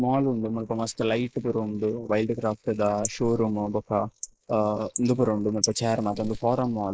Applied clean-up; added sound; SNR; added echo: neural mask model Resemble Enhance denoiser.